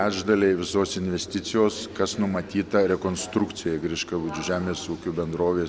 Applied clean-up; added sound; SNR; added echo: none; none; none; none.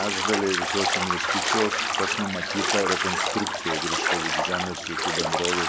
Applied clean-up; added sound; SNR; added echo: none; Bathtub (filling or washing); -4 dB; none.